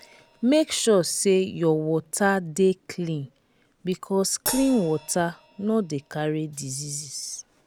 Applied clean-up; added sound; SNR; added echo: none; Crash cymbal; 17 dB; none.